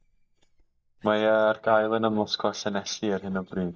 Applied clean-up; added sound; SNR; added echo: neural mask model DeepFilterNet 3.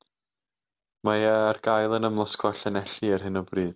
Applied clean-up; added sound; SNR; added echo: none; none; none; none.